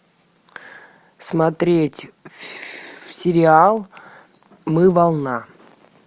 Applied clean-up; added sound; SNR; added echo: none; none; none; none.